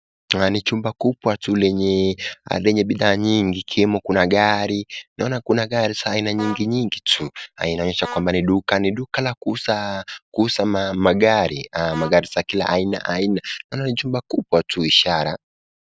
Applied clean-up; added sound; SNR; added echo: none; Vehicle horn, car horn, honking; 18 dB; none.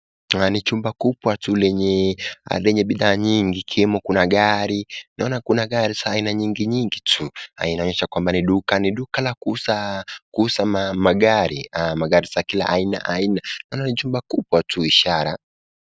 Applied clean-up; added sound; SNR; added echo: none; none; none; none.